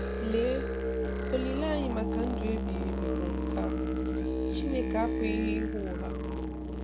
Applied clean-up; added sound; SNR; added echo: none; Musical instrument; -4 dB; none.